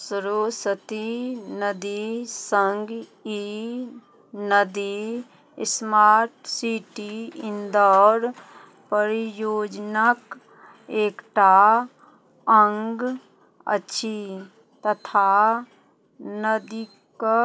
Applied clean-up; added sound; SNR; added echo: none; none; none; none.